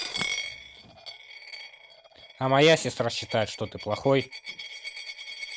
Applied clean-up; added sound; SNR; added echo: none; Coin (dropping); 11 dB; none.